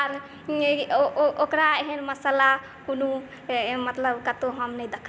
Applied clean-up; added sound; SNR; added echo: none; none; none; none.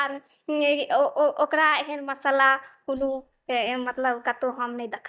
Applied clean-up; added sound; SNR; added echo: neural mask model DeepFilterNet 3.